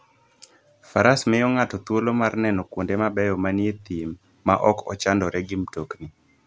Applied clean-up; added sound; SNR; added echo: none; none; none; none.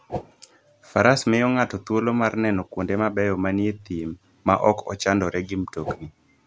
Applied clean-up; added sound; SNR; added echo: none; Whoosh, swoosh, swish; 10 dB; none.